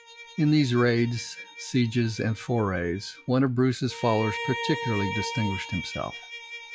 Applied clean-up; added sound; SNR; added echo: classical method log-MMSE.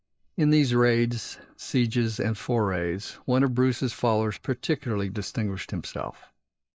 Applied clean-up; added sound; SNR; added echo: neural mask model Resemble Enhance denoiser.